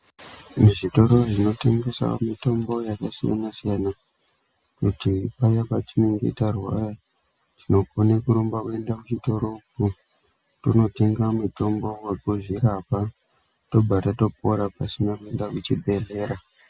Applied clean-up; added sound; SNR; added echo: none; none; none; none.